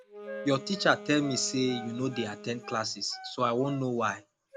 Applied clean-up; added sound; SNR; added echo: none; Wind instrument, woodwind instrument + Wind instrument, woodwind instrument; 14 dB; none.